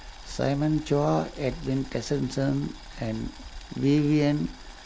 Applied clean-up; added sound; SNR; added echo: none; Boiling; 15 dB; none.